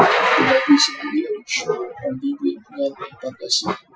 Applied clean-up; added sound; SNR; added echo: classical method Wiener filter.